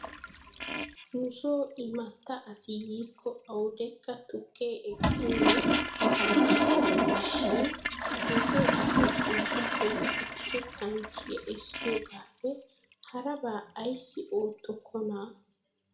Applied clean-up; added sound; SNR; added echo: none; Toilet flush; -4 dB; reverberation time 0.4 s.